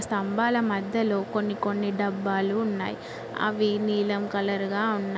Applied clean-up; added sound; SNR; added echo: none; none; none; none.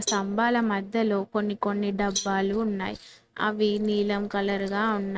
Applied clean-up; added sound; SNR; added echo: neural mask model RNNoise.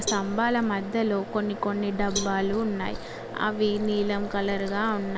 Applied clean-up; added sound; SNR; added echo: none; Cowbell + Liquid; 10 dB; none.